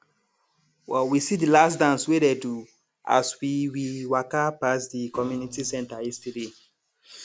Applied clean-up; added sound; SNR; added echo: none; Thump, thud; 19 dB; none.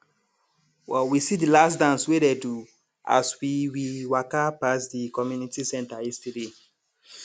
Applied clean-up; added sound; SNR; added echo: none; none; none; none.